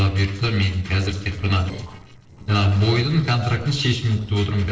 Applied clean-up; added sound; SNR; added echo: neural separator model SepFormer DNS4.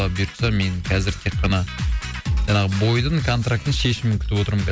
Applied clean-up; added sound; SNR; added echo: none; none; none; none.